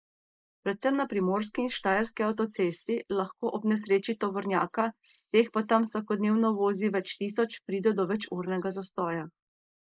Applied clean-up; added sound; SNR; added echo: neural mask model Resemble Enhance denoiser.